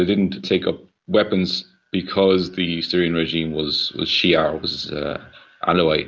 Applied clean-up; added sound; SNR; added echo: none; none; none; none.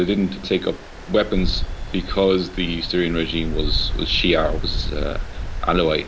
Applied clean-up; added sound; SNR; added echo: none; Stream; 4 dB; none.